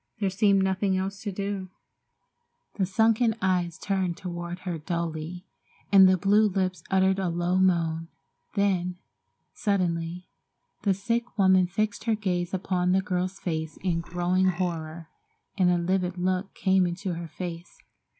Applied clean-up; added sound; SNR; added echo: none; Burping, eructation; 15 dB; none.